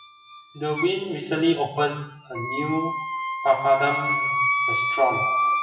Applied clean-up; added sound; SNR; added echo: classical method WPE with log-MMSE.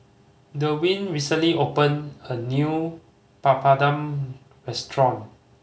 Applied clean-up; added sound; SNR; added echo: none; none; none; none.